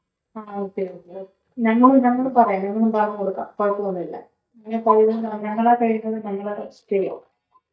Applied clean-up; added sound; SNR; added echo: neural mask model DeepFilterNet 3.